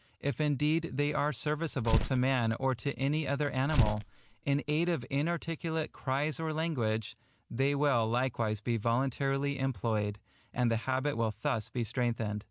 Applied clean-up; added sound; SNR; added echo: none; Tearing; 4 dB; none.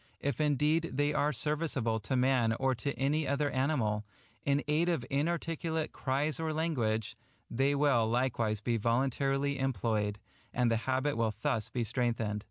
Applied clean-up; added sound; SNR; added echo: none; none; none; none.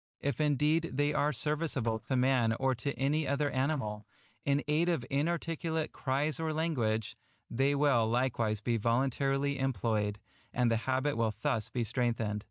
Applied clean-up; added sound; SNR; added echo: neural mask model DeepFilterNet 3.